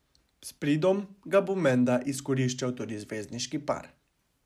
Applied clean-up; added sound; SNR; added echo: none; none; none; none.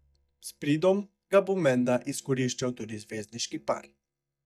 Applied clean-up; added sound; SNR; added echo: neural mask model DeepFilterNet 3.